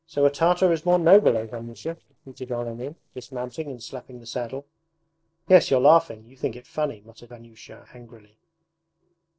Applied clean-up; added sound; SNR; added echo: neural separator model SepFormer DNS4.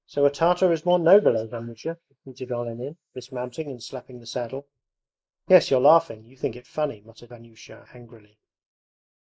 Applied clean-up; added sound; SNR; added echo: neural mask model Resemble Enhance denoiser.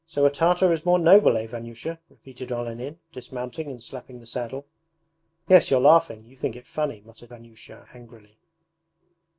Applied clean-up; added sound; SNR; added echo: none; none; none; none.